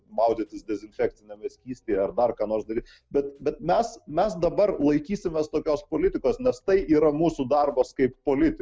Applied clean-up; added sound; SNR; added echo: none; none; none; none.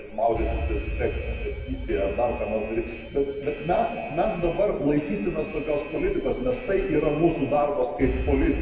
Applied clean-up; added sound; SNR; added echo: none; Alarm; 8 dB; reverberation time 1.2 s.